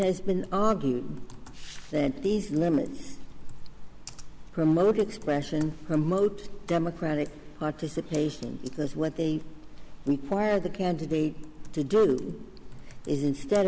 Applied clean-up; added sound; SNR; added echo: none; Computer keyboard; 9 dB; none.